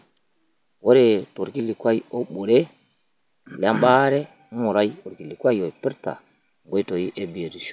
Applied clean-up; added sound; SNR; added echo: none; none; none; none.